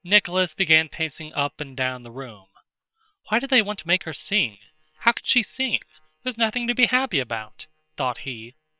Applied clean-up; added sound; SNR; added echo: neural separator model SepFormer WHAM!.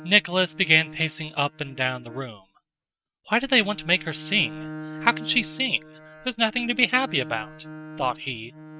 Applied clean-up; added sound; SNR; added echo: neural mask model RNNoise.